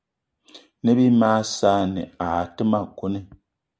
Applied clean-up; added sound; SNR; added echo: none; none; none; none.